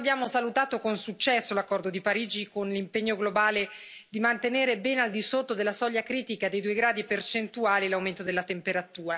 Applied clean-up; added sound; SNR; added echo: none; none; none; none.